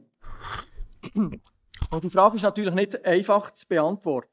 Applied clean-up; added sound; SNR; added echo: neural mask model DeepFilterNet 3.